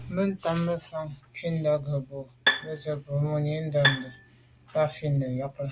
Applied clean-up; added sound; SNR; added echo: none; Bowed string instrument; 1 dB; none.